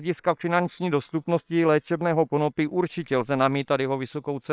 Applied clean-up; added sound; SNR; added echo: neural separator model SepFormer WHAM!.